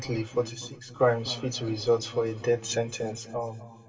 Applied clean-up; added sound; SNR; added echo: none; none; none; reverberation time 1.9 s.